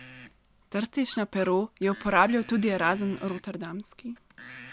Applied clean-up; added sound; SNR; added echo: none; Screech; 20 dB; none.